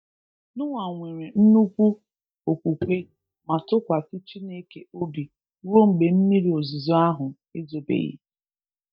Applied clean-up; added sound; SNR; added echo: neural mask model DeepFilterNet 3.